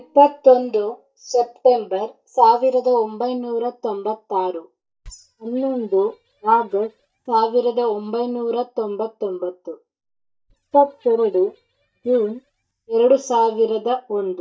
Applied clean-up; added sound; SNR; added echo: neural mask model DeepFilterNet 3.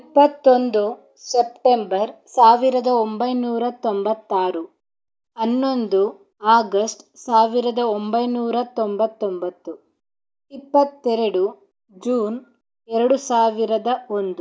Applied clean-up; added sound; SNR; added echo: none; none; none; none.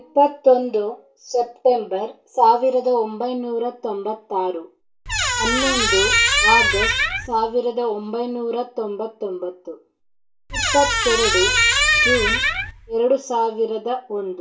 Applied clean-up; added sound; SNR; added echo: none; Squeak; -3 dB; reverberation time 0.2 s.